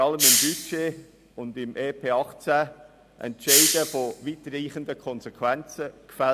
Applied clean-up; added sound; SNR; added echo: none; Hiss; -2 dB; none.